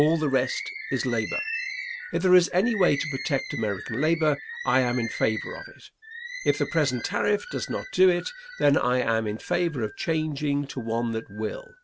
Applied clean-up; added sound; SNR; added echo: none; Bird; 11 dB; none.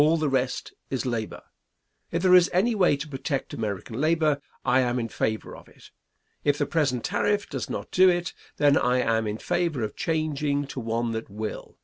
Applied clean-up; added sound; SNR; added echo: none; none; none; none.